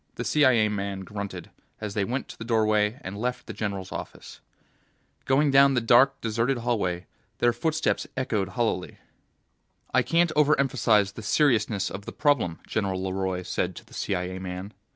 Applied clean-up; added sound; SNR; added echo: none; none; none; none.